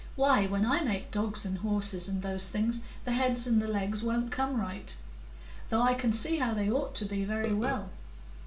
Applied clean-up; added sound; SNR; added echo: none; Burping, eructation; 7 dB; reverberation time 0.4 s.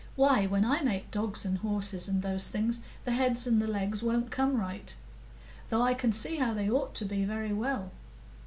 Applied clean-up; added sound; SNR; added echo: none; none; none; none.